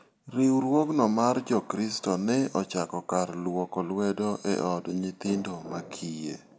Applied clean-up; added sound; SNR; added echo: none; none; none; none.